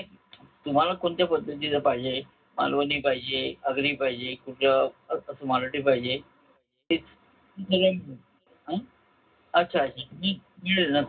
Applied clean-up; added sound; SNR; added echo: none; none; none; reverberation time 0.4 s.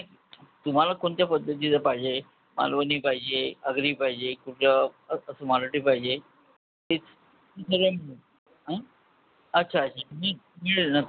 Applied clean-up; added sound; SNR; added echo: none; none; none; none.